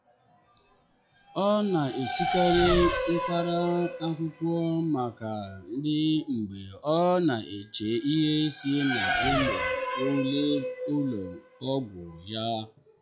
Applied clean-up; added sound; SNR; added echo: classical method log-MMSE.